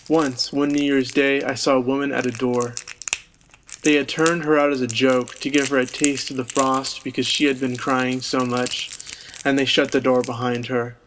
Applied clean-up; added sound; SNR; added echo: none; Crackle; 15 dB; none.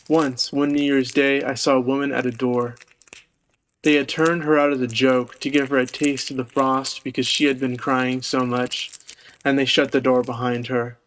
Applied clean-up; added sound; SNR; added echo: neural mask model RNNoise.